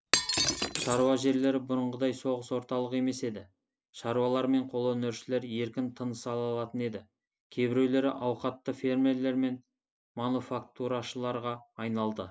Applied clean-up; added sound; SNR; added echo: none; Shatter; 2 dB; none.